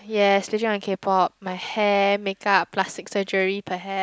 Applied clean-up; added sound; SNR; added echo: none; none; none; none.